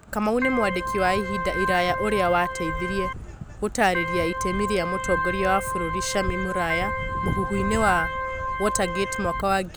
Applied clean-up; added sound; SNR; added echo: none; Organ; 4 dB; none.